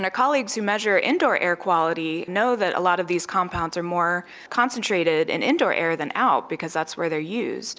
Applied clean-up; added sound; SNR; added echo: none; none; none; none.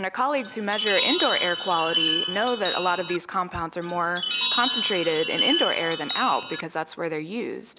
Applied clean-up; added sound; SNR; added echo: none; Chime; -3 dB; none.